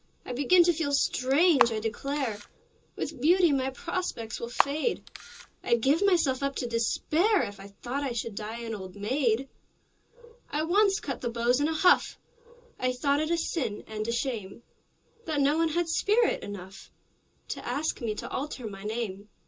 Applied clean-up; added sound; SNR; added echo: none; Camera; 5 dB; reverberation time 0.2 s.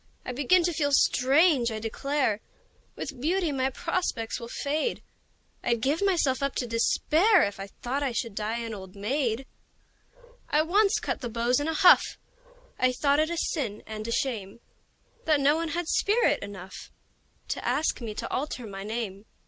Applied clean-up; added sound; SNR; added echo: none; none; none; none.